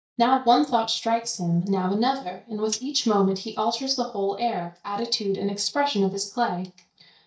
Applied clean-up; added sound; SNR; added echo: neural mask model DeepFilterNet 3.